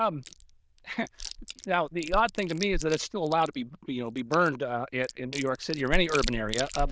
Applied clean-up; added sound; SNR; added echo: neural diffusion model UNIVERSE++.